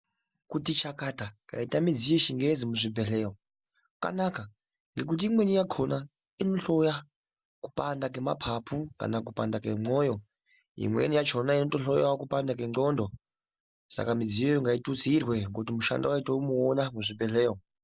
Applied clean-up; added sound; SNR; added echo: none; none; none; none.